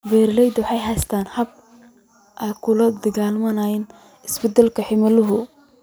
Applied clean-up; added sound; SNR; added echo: none; none; none; none.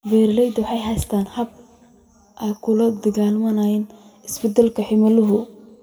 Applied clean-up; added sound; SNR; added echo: none; none; none; reverberation time 1.0 s.